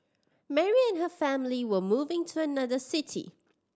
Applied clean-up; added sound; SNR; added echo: none; none; none; none.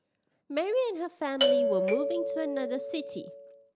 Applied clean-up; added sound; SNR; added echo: none; Doorbell; -4 dB; none.